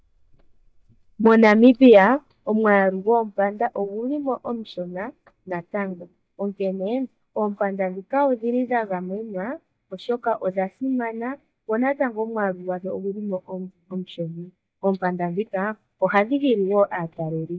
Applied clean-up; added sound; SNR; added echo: neural mask model DeepFilterNet 3.